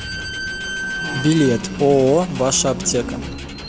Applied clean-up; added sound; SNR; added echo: none; Squeak / Slam + Buzz; 7 dB; none.